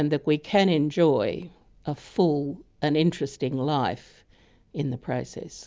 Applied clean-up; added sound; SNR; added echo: none; none; none; none.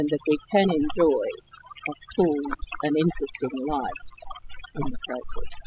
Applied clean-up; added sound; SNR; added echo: classical method spectral subtraction.